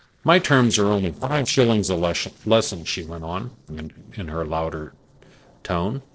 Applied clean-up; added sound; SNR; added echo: neural separator model SepFormer DNS4.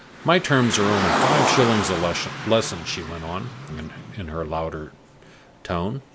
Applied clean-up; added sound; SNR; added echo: none; Car; 3 dB; none.